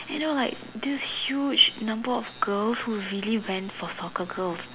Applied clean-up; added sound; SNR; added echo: none; none; none; none.